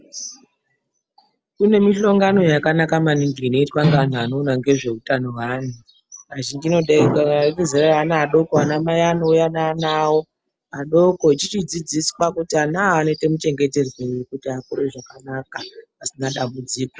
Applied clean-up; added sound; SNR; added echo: none; none; none; none.